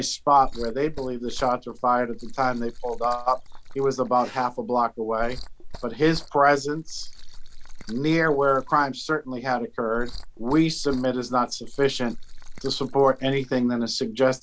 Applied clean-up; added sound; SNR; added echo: none; Liquid; 10 dB; none.